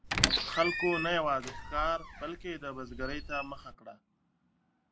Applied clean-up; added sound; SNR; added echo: none; Squeak; 0 dB; none.